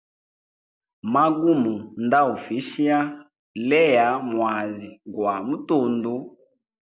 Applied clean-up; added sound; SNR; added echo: none; none; none; none.